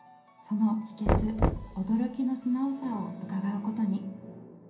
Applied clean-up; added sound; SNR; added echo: none; Knock; 1 dB; reverberation time 0.6 s.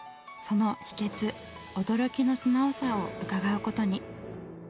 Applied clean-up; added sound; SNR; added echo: none; none; none; none.